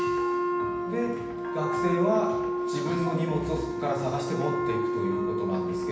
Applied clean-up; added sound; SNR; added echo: none; Wind instrument, woodwind instrument; -1 dB; reverberation time 0.9 s.